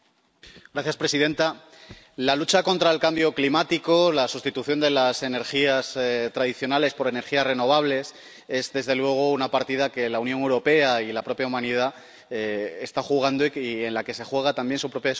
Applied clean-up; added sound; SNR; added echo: none; none; none; none.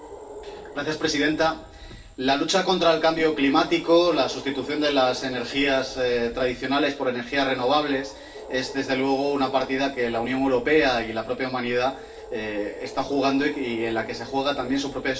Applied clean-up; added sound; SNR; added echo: none; Animal; 17 dB; reverberation time 0.3 s.